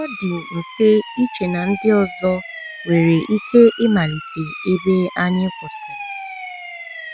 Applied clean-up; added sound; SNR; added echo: none; Siren; 14 dB; none.